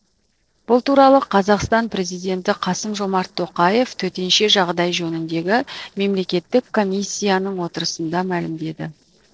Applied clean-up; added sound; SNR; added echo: neural separator model SepFormer DNS4.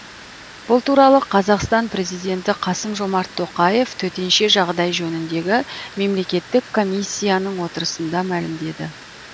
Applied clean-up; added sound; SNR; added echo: none; Water; 19 dB; none.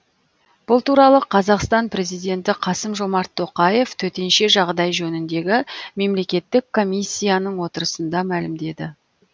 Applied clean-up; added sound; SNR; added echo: none; none; none; none.